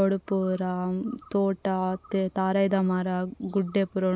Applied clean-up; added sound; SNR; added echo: none; none; none; none.